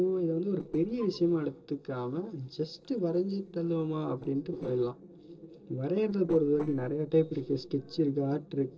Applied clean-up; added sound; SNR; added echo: neural separator model SepFormer DNS4.